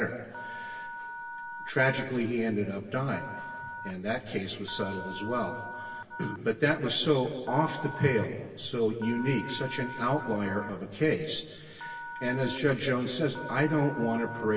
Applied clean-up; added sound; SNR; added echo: none; Telephone; 12 dB; reverberation time 1.9 s.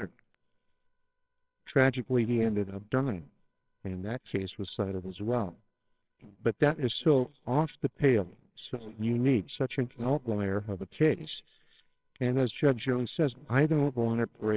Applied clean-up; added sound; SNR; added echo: neural separator model SepFormer WHAMR!.